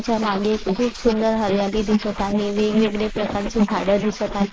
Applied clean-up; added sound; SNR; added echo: neural mask model Resemble Enhance denoiser.